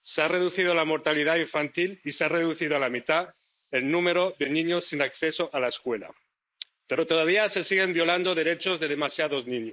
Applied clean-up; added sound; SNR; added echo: neural mask model Resemble Enhance denoiser.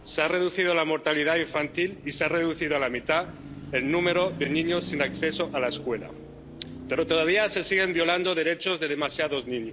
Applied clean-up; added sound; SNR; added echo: none; Car passing by / Traffic noise, roadway noise / Engine; 15 dB; none.